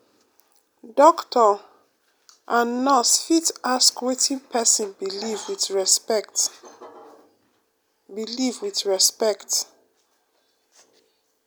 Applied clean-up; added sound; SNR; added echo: none; none; none; none.